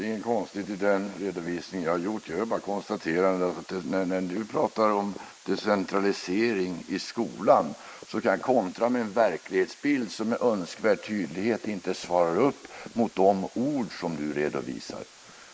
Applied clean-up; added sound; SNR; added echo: neural mask model Resemble Enhance denoiser.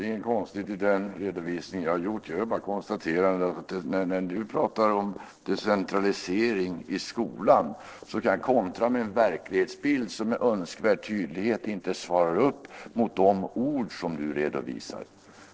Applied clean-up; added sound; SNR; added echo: neural separator model SepFormer DNS4.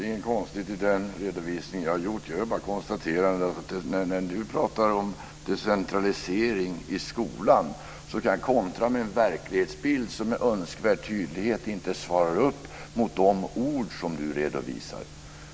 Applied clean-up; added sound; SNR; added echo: none; none; none; none.